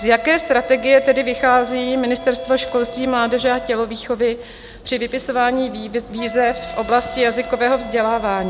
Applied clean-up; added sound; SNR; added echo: none; Wind instrument, woodwind instrument; 15 dB; none.